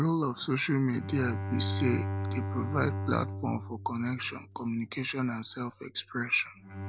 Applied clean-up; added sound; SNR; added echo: none; Bowed string instrument; 6 dB; none.